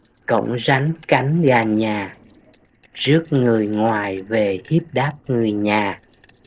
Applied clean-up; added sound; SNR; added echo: neural separator model SepFormer DNS4.